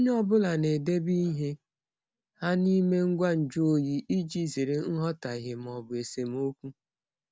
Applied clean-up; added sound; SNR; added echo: none; none; none; none.